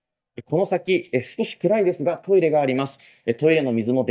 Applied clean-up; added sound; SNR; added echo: neural mask model DeepFilterNet 3.